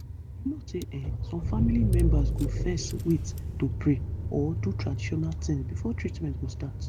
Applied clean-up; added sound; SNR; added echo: none; Engine / Car; -1 dB; none.